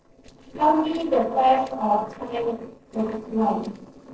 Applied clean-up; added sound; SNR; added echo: neural separator model SepFormer DNS4.